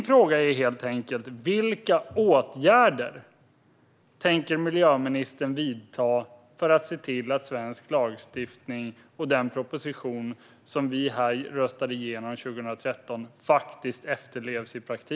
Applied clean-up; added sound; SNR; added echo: none; none; none; none.